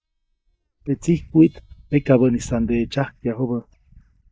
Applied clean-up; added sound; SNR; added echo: neural mask model DeepFilterNet 3.